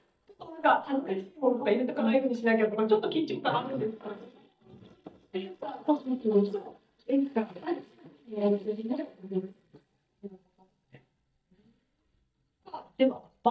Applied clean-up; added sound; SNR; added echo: neural mask model DeepFilterNet 3.